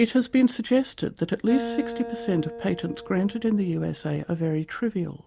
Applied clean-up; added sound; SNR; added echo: none; Acoustic guitar; 13 dB; none.